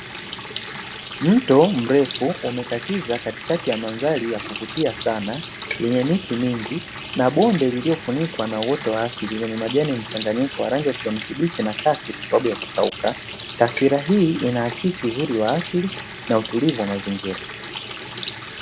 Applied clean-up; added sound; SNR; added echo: none; Water tap, faucet; 11 dB; none.